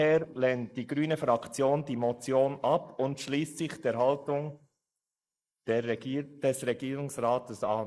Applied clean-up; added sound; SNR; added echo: neural mask model Resemble Enhance denoiser.